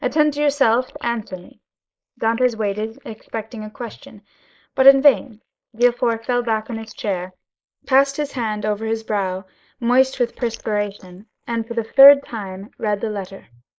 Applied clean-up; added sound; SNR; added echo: neural mask model Resemble Enhance denoiser.